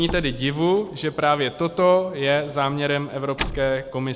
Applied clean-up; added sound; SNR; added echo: none; Slam; 14 dB; none.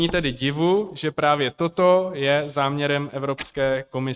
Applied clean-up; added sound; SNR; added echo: neural mask model RNNoise.